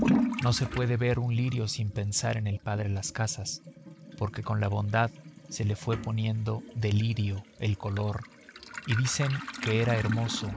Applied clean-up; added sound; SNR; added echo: none; Toilet flush / Liquid; 7 dB; none.